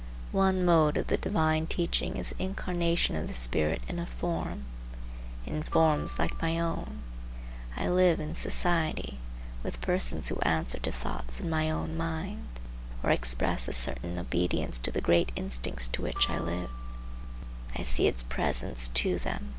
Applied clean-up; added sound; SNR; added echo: none; Glockenspiel; 18 dB; none.